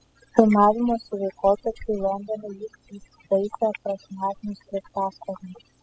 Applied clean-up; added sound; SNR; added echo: classical method spectral subtraction.